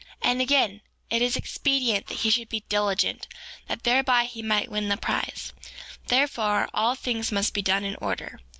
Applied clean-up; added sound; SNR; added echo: none; none; none; none.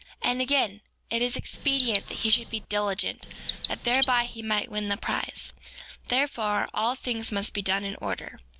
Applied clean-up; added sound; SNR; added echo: none; Chirp, tweet; -4 dB; none.